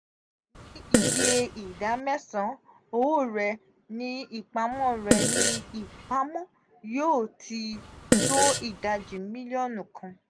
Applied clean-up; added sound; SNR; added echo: none; Fart; -3 dB; none.